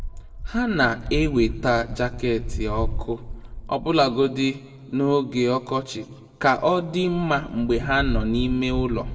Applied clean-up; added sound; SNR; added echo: none; Wind; 8 dB; reverberation time 1.0 s.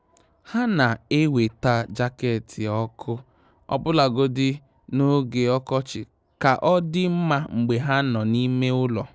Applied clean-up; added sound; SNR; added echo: none; none; none; none.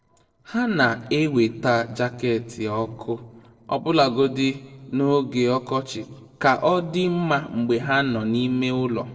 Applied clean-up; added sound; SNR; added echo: neural separator model SepFormer DNS4.